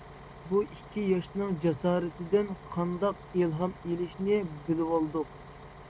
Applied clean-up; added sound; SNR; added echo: none; Bus; 17 dB; none.